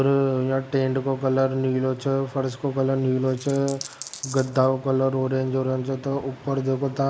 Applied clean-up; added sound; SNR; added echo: neural mask model Resemble Enhance denoiser.